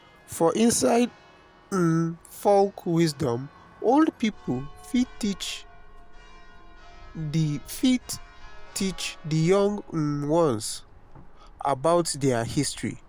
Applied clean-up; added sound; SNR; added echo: none; Church bell; 19 dB; none.